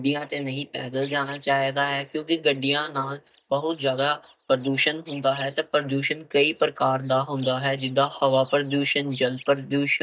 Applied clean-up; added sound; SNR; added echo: neural mask model DeepFilterNet 3.